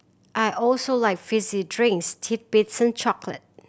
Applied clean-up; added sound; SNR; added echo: none; none; none; none.